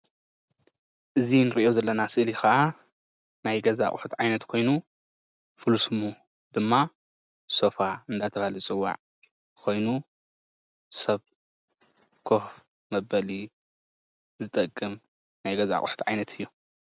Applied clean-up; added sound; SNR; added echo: none; none; none; none.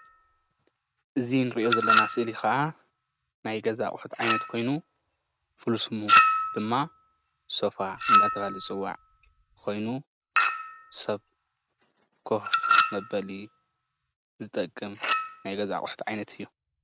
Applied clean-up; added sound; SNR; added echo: none; Chink, clink; -3 dB; none.